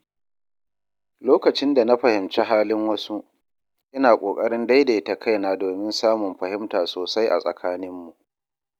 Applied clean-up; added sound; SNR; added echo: none; none; none; none.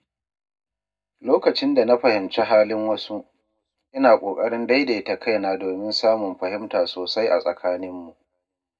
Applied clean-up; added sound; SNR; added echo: none; none; none; reverberation time 0.3 s.